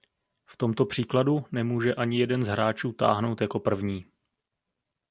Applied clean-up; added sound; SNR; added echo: none; none; none; none.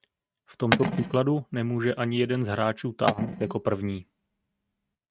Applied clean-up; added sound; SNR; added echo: neural mask model RNNoise.